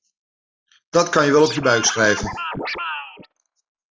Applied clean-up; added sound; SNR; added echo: classical method log-MMSE.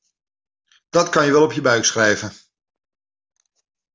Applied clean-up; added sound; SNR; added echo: none; none; none; none.